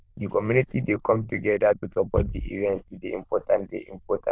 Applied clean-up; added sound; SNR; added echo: neural diffusion model UNIVERSE++.